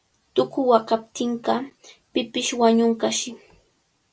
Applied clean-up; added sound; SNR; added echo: none; none; none; none.